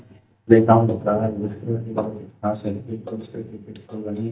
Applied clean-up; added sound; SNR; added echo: neural mask model DeepFilterNet 3.